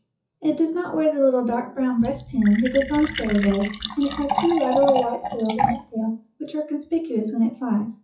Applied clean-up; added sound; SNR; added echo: classical method WPE with log-MMSE.